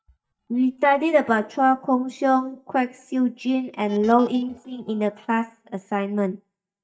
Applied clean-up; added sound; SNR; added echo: neural mask model DeepFilterNet 3.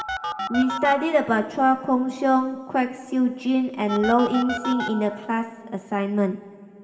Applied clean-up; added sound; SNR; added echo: none; Telephone; 11 dB; reverberation time 2.2 s.